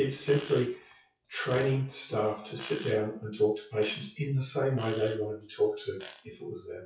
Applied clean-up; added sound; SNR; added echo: classical method WPE with log-MMSE.